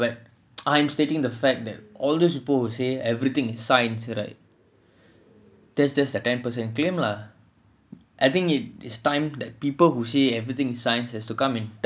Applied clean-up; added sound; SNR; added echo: none; none; none; none.